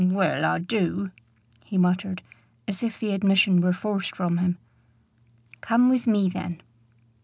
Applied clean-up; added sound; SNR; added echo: none; none; none; none.